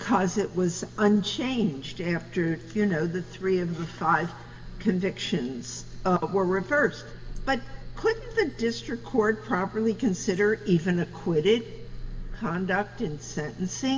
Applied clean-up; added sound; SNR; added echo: none; Mechanical fan; 20 dB; reverberation time 1.5 s.